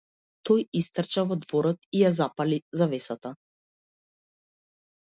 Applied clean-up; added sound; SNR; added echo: none; none; none; none.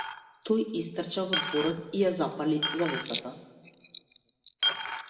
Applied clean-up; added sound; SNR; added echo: none; Coin (dropping); -2 dB; reverberation time 1.4 s.